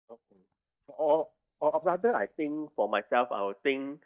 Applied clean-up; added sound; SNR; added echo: neural mask model DeepFilterNet 3.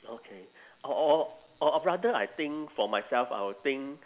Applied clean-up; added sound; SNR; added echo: none; none; none; none.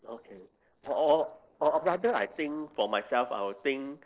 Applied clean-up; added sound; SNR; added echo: neural separator model SepFormer DNS4.